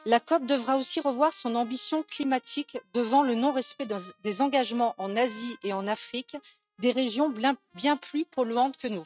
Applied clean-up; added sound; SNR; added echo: neural mask model RNNoise.